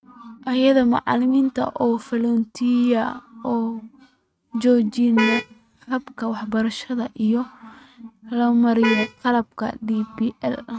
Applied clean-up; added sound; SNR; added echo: neural mask model RNNoise.